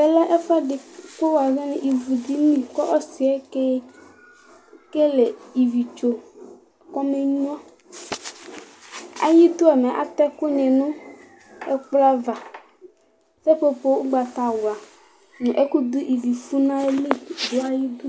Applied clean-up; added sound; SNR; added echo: none; none; none; none.